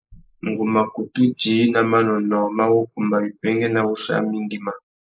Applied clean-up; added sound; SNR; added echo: neural mask model Resemble Enhance denoiser.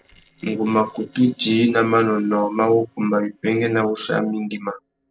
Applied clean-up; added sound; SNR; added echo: neural separator model SepFormer DNS4.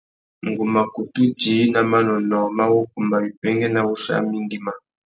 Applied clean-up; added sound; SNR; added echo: none; none; none; none.